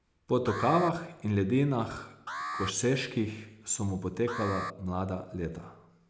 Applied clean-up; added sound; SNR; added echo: none; Alarm; 11 dB; none.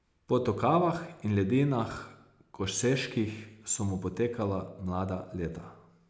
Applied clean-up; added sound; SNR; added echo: none; none; none; none.